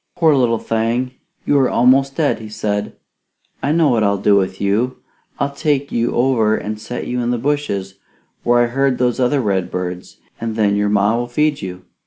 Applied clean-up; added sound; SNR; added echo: none; none; none; none.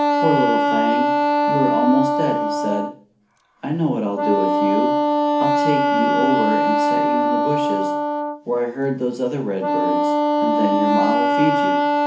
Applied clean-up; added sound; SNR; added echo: none; Wind instrument, woodwind instrument; -5 dB; reverberation time 0.4 s.